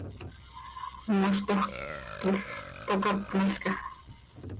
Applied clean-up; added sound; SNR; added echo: none; Burping, eructation; 16 dB; none.